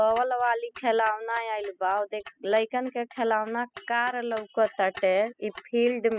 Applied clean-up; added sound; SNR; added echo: classical method spectral subtraction.